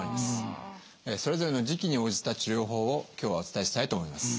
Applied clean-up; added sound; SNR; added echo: none; none; none; none.